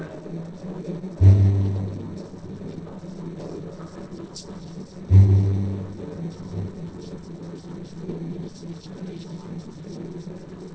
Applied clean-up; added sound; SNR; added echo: neural separator model SepFormer DNS4.